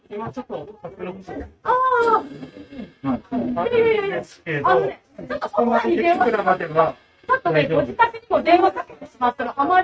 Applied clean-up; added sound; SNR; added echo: neural mask model RNNoise.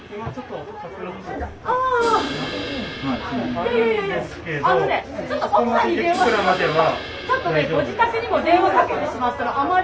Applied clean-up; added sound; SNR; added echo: none; Crash cymbal; 15 dB; none.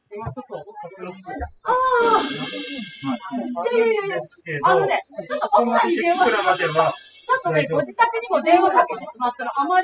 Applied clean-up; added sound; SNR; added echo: classical method spectral subtraction.